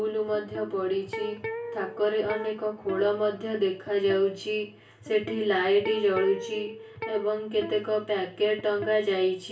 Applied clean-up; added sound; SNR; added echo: none; Electric guitar; 12 dB; reverberation time 0.3 s.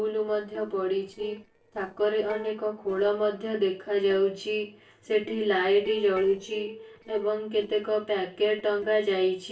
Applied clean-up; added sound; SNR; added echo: neural separator model SepFormer DNS4.